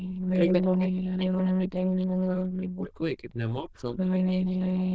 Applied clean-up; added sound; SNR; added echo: neural diffusion model UNIVERSE++.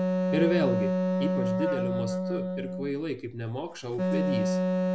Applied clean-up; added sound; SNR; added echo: none; Wind instrument, woodwind instrument; -5 dB; none.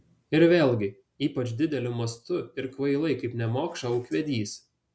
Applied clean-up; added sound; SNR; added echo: none; none; none; none.